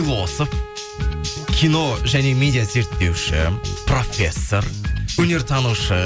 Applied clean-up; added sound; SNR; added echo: none; Bowed string instrument; 17 dB; none.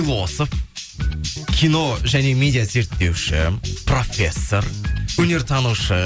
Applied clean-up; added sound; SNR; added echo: none; none; none; none.